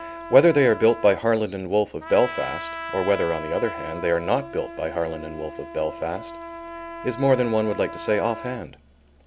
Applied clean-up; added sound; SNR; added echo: none; Trumpet; 12 dB; none.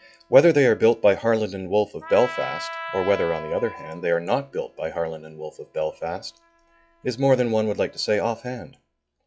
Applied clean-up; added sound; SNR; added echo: classical method log-MMSE.